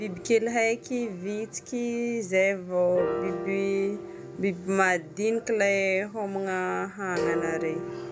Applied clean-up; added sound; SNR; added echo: none; Piano; 9 dB; none.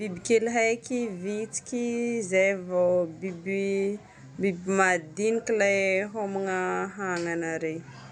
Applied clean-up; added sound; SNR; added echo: none; none; none; none.